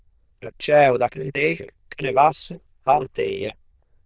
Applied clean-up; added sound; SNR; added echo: neural diffusion model UNIVERSE++.